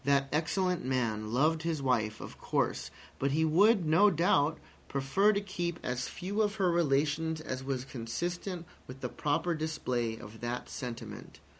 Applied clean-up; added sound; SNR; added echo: none; none; none; none.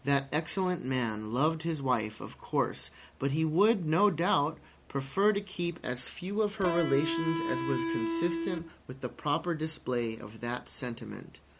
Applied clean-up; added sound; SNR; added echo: none; Electric guitar; 2 dB; none.